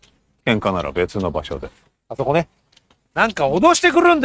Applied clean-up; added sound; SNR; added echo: neural mask model RNNoise.